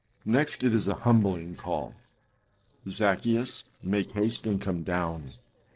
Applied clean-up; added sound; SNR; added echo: neural separator model SepFormer DNS4.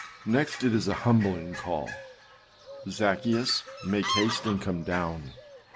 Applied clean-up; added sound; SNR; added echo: none; Fowl; 10 dB; none.